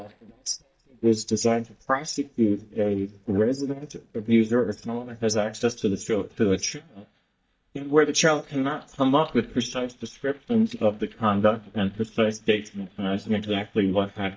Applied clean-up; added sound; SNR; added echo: neural mask model DeepFilterNet 3.